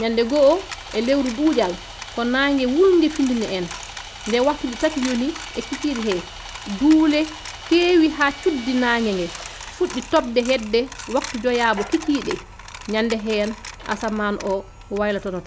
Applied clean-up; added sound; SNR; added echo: none; Sawing + Coin (dropping); 14 dB; none.